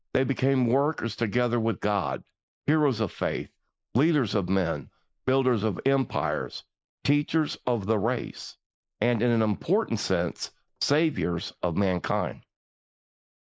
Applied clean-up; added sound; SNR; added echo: neural mask model Resemble Enhance denoiser.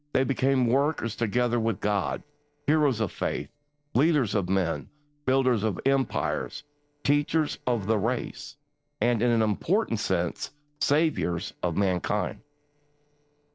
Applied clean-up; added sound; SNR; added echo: neural separator model SepFormer DNS4.